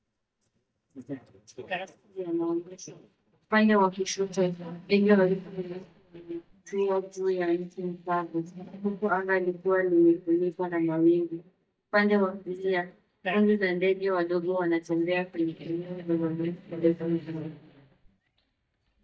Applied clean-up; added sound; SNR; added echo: neural mask model DeepFilterNet 3.